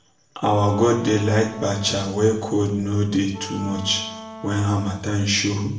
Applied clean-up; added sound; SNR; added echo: none; Wind instrument, woodwind instrument; 16 dB; reverberation time 0.7 s.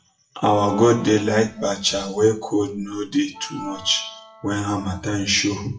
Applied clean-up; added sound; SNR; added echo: classical method WPE with log-MMSE.